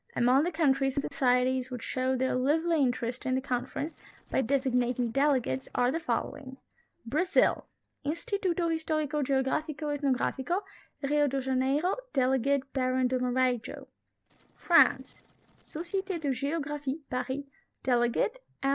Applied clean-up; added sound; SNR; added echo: neural separator model SepFormer DNS4.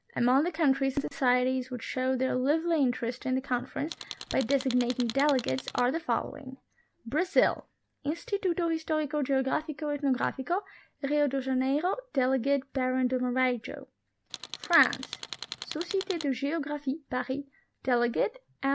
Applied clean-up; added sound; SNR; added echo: none; Tools; 12 dB; none.